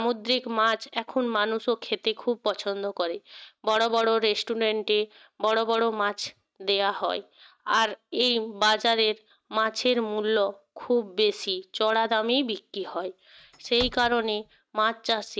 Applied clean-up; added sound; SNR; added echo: neural mask model RNNoise.